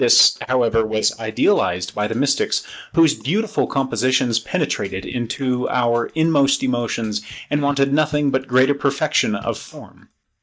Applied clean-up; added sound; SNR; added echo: neural mask model DeepFilterNet 3.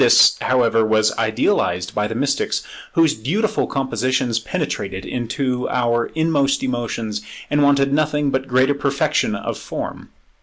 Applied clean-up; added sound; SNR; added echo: none; none; none; none.